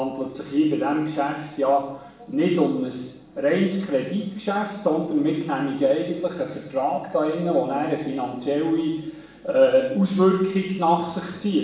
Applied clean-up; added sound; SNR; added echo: none; none; none; reverberation time 0.6 s.